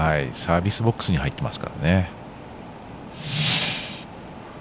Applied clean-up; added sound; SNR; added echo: none; none; none; none.